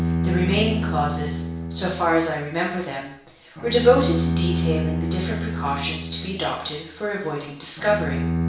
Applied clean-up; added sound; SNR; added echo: none; Bowed string instrument; 3 dB; reverberation time 0.6 s.